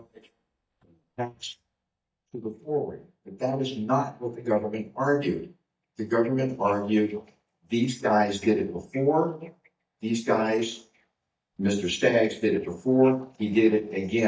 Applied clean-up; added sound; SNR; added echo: neural mask model DeepFilterNet 3.